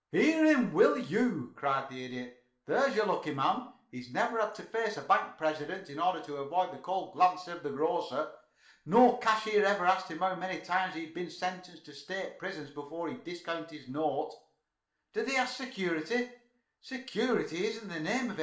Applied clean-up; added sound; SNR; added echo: none; none; none; reverberation time 0.4 s.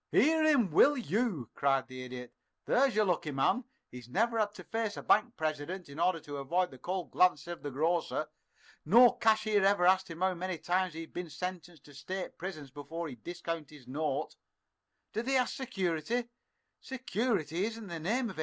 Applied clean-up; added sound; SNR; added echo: none; none; none; none.